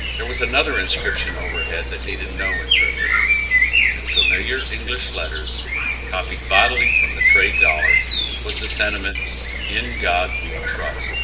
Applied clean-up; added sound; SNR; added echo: none; Bird; -3 dB; reverberation time 0.8 s.